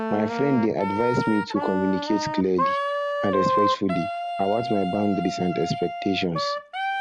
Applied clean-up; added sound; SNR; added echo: none; Wind instrument, woodwind instrument; 2 dB; none.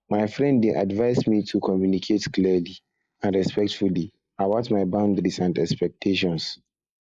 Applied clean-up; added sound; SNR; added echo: neural mask model Resemble Enhance denoiser.